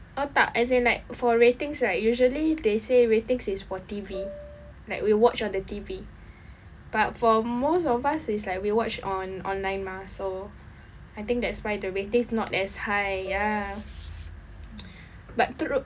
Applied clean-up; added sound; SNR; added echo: none; Piano; 11 dB; none.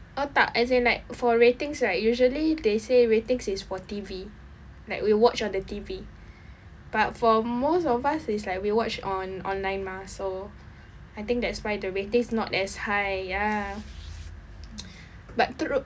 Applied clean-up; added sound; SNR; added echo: none; none; none; none.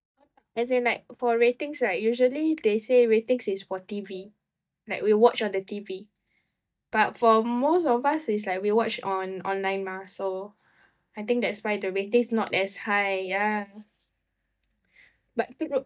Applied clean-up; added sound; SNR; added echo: neural mask model DeepFilterNet 3.